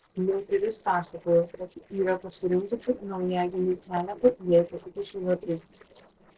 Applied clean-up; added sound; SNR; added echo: neural separator model SepFormer DNS4.